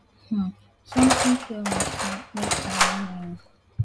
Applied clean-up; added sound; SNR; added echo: none; Engine; -1 dB; none.